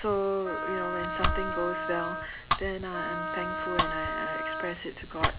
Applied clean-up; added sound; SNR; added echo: none; Domestic sounds, home sounds + Wind instrument, woodwind instrument; -2 dB; none.